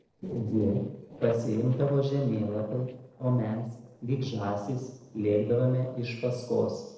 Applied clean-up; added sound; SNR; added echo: neural separator model SepFormer DNS4.